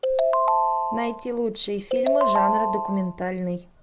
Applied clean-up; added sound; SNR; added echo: none; Ringtone; -4 dB; none.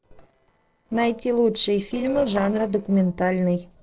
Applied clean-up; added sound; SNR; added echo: neural separator model SepFormer DNS4.